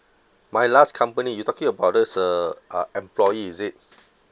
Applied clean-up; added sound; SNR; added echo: none; none; none; none.